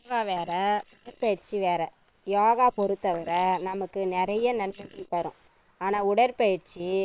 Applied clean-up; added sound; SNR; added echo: neural separator model SepFormer WHAM!.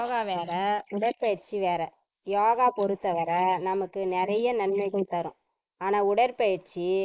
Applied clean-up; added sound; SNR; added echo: neural mask model Resemble Enhance denoiser.